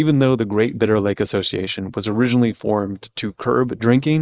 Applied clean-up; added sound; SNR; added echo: neural mask model Resemble Enhance denoiser.